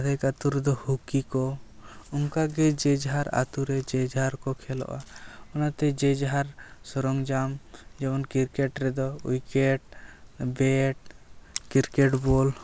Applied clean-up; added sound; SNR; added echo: none; none; none; none.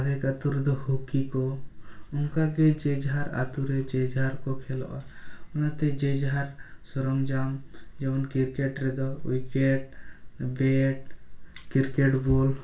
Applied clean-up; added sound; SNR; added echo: none; none; none; reverberation time 0.4 s.